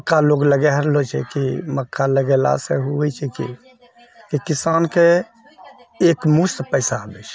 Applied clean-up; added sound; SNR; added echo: none; none; none; none.